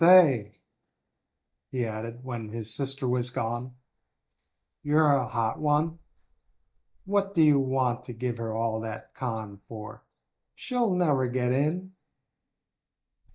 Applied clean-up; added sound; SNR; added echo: neural mask model DeepFilterNet 3.